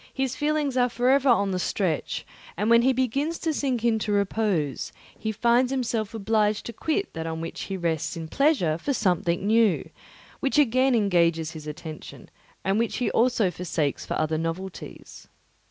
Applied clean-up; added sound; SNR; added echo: none; none; none; none.